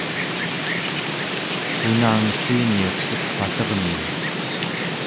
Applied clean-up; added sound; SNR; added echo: none; Wind; -2 dB; none.